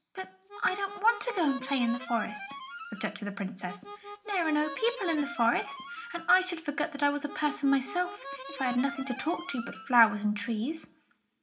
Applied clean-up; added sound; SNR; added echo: none; Harmonica; 12 dB; reverberation time 0.4 s.